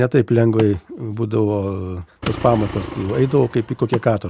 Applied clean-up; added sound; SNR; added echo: none; Engine + Wood; 14 dB; none.